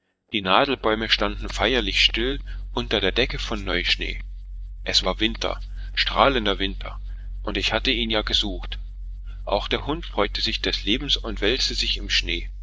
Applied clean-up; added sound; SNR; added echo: neural mask model DeepFilterNet 3.